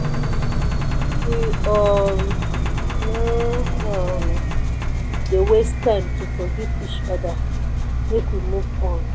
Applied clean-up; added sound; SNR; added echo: none; Engine; -4 dB; none.